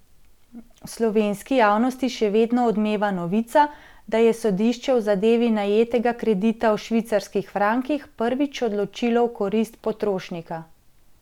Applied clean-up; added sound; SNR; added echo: none; none; none; none.